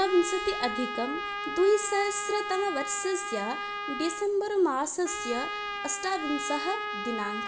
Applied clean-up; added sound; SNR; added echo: none; Trumpet; 5 dB; none.